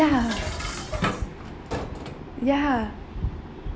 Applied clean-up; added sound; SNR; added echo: none; Dishes, pots, and pans; 8 dB; none.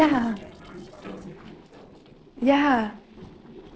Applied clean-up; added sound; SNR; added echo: neural separator model SepFormer DNS4.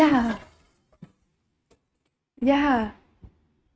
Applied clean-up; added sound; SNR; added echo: neural mask model RNNoise.